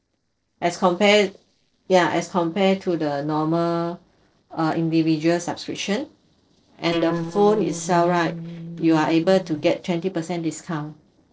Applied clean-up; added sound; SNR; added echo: neural separator model SepFormer DNS4.